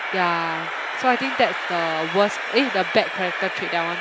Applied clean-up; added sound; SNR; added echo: none; Train; 4 dB; none.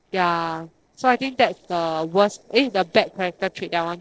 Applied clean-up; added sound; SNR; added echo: neural separator model SepFormer DNS4.